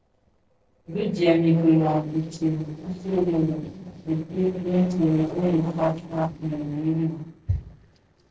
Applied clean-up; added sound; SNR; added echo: neural separator model SepFormer DNS4.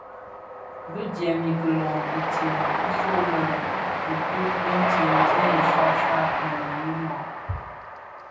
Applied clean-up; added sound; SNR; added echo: none; Train; -4 dB; reverberation time 0.6 s.